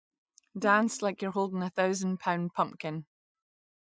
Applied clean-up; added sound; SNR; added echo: classical method Wiener filter.